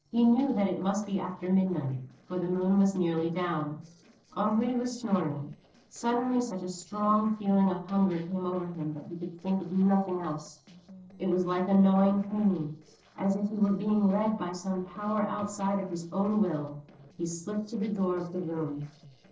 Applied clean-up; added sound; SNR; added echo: neural separator model SepFormer DNS4.